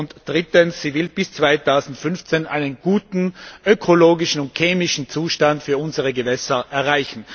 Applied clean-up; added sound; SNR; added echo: none; none; none; none.